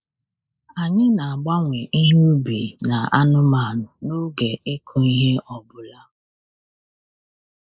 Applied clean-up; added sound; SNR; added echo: neural mask model Resemble Enhance denoiser.